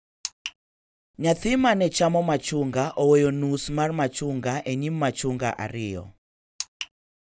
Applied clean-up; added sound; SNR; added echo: none; none; none; none.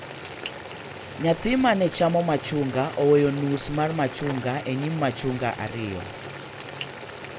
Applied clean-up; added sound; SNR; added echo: none; Boiling; 11 dB; none.